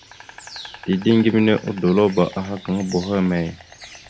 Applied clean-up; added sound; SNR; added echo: none; Insect; 19 dB; none.